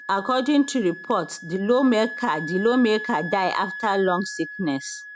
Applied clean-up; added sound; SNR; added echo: none; Wind instrument, woodwind instrument; 12 dB; none.